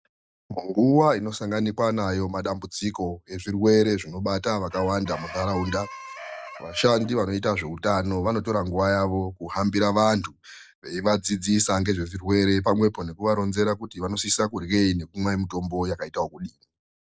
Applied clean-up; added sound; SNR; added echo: none; Chicken, rooster; 15 dB; none.